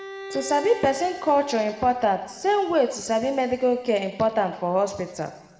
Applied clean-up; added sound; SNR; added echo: none; Bowed string instrument; 18 dB; reverberation time 1.3 s.